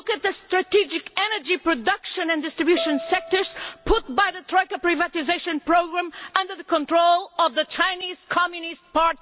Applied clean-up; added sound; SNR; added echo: none; Bowed string instrument; 13 dB; none.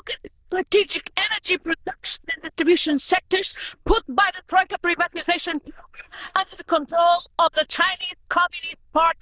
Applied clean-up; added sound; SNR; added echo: neural diffusion model UNIVERSE++.